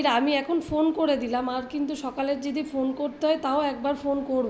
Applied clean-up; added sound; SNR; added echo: none; none; none; none.